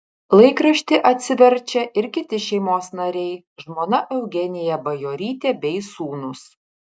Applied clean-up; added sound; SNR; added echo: none; none; none; none.